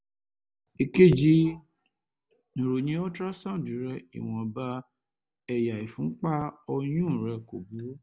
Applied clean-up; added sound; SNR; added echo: none; none; none; none.